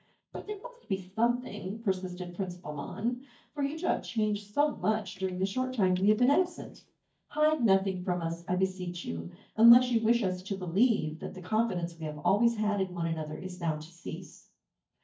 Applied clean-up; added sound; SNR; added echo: neural mask model DeepFilterNet 3.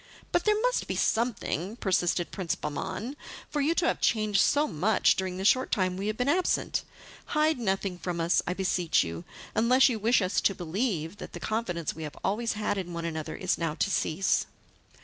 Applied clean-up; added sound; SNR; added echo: none; none; none; none.